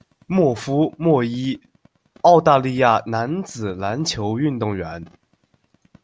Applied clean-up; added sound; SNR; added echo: none; none; none; none.